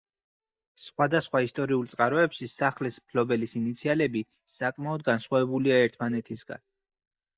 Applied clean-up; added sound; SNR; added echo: neural mask model DeepFilterNet 3.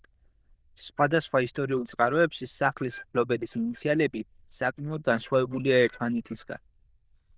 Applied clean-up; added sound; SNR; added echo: neural diffusion model UNIVERSE++.